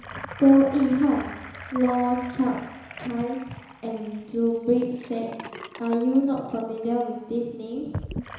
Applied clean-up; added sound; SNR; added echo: none; Sink (filling or washing) / Gurgling; 15 dB; reverberation time 1.0 s.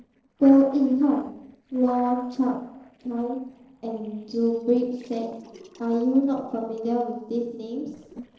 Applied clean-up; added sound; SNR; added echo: neural separator model SepFormer DNS4.